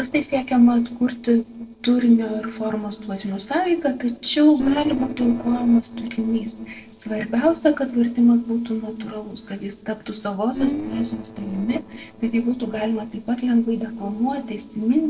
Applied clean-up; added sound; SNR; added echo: neural separator model SepFormer DNS4.